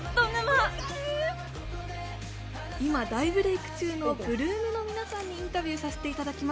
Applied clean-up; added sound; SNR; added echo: none; none; none; none.